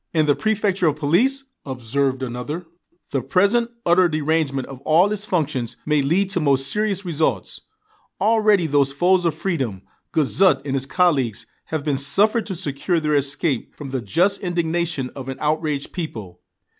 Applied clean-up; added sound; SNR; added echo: none; none; none; none.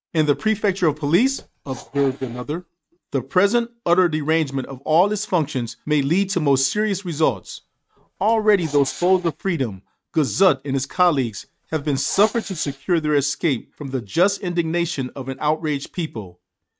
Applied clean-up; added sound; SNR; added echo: neural mask model RNNoise.